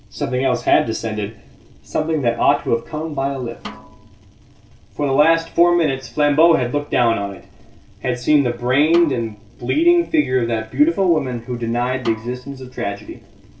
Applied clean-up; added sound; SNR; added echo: none; Snare drum; 19 dB; reverberation time 0.2 s.